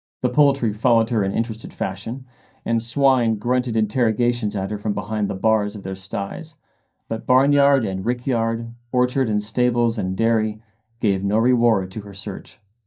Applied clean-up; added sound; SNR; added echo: neural mask model DeepFilterNet 3.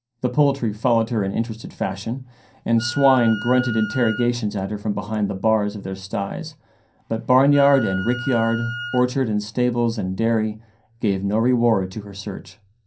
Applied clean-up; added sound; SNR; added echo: none; Wind instrument, woodwind instrument; 12 dB; reverberation time 0.3 s.